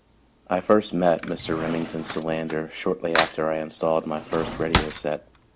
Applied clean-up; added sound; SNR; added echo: none; Cutlery, silverware / Drawer open or close; 7 dB; none.